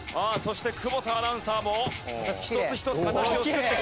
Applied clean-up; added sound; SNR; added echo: none; Engine starting / Car; 17 dB; none.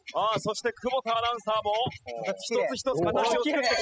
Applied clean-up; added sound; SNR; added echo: classical method spectral subtraction.